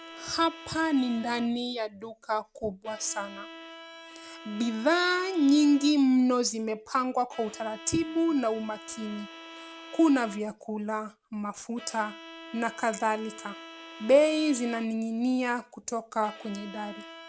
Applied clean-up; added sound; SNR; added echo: none; Bowed string instrument; 18 dB; none.